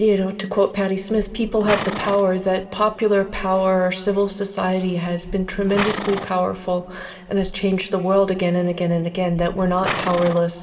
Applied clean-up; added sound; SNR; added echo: none; Livestock, farm animals, working animals; 12 dB; reverberation time 1.8 s.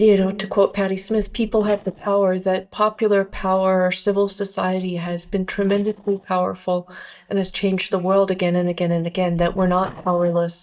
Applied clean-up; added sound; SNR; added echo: neural mask model DeepFilterNet 3.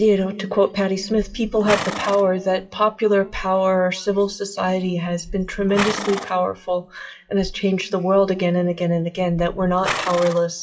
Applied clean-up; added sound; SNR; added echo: classical method WPE with log-MMSE.